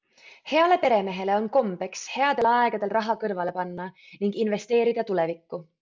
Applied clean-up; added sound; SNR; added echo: none; none; none; none.